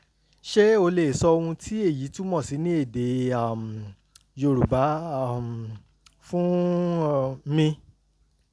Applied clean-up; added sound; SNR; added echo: none; none; none; none.